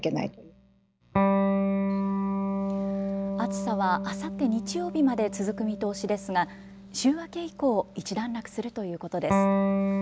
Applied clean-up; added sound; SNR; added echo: none; Electric guitar; -1 dB; none.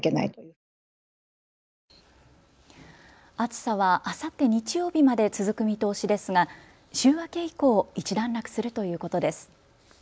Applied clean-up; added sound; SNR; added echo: none; none; none; none.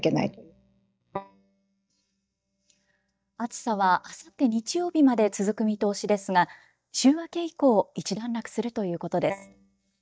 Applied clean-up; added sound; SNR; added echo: neural mask model DeepFilterNet 3.